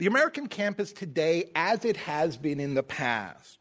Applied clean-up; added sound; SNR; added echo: none; none; none; none.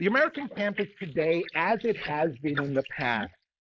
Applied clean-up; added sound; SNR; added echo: neural mask model Resemble Enhance denoiser.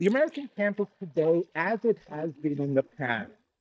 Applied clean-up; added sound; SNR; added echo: neural mask model DeepFilterNet 3.